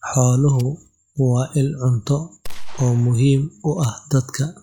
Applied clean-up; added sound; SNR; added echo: classical method log-MMSE.